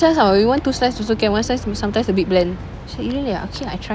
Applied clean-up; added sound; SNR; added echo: none; none; none; none.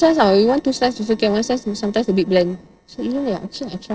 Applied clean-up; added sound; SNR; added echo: neural separator model SepFormer DNS4.